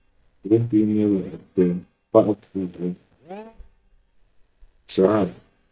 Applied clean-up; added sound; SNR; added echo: neural mask model DeepFilterNet 3.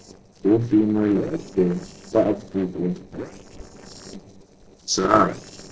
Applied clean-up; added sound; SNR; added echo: neural separator model SepFormer DNS4.